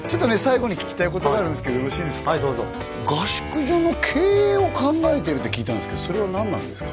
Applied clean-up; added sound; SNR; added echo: none; none; none; none.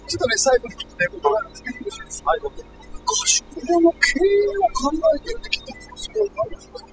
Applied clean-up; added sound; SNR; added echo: classical method spectral subtraction.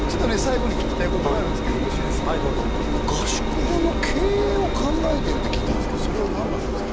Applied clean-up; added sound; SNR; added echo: none; Engine; -3 dB; none.